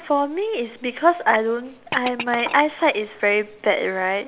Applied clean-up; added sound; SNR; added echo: none; Glass; 14 dB; none.